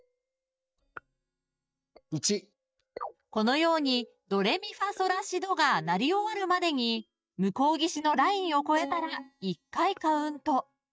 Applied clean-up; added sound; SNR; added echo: neural mask model DeepFilterNet 3.